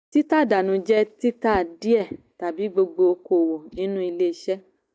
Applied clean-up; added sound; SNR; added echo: neural mask model DeepFilterNet 3.